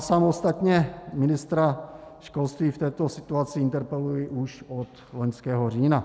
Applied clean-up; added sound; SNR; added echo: none; none; none; none.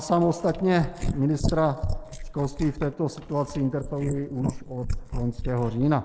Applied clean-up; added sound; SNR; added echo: neural mask model Resemble Enhance denoiser.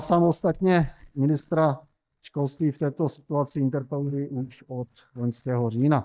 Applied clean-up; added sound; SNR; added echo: neural mask model DeepFilterNet 3.